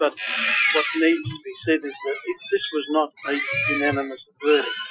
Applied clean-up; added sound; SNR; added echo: classical method Wiener filter.